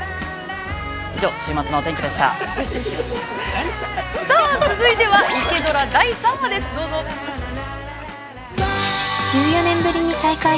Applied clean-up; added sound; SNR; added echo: none; none; none; none.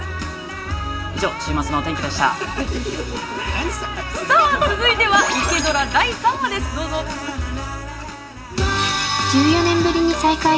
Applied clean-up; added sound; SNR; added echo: none; none; none; reverberation time 0.5 s.